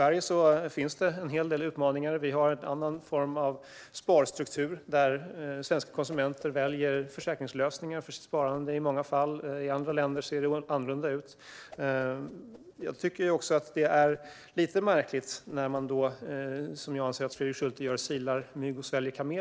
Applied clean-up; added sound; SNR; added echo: neural separator model SepFormer DNS4.